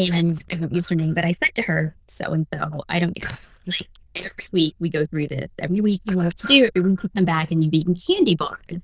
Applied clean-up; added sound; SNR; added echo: neural diffusion model UNIVERSE++.